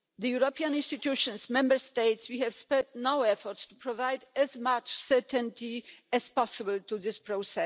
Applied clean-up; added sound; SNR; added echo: none; none; none; none.